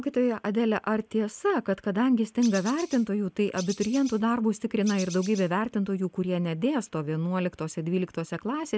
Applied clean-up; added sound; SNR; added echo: none; Bird; 16 dB; none.